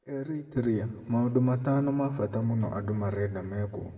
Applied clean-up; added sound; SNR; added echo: none; none; none; reverberation time 1.1 s.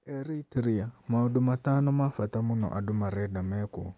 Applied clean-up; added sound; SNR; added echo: none; none; none; none.